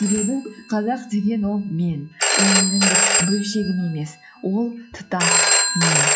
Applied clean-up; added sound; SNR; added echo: classical method log-MMSE.